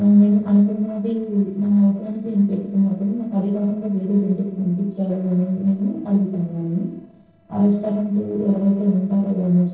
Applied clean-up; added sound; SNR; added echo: neural separator model SepFormer DNS4.